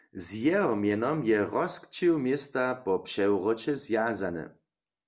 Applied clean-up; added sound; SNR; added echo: none; none; none; none.